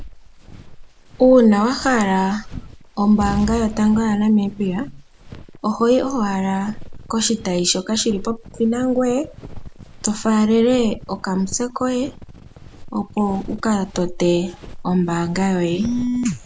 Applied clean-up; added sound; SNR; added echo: none; Walk, footsteps + Boom; 15 dB; none.